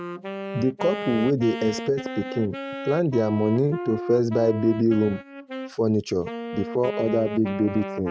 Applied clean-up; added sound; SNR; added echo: neural mask model RNNoise.